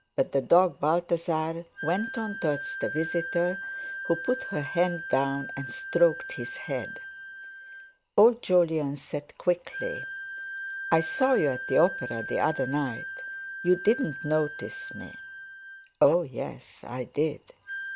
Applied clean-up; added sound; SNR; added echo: none; Wind instrument, woodwind instrument; 10 dB; none.